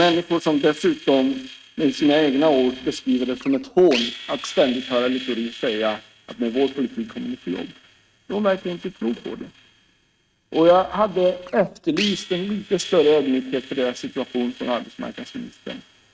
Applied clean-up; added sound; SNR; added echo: neural mask model RNNoise.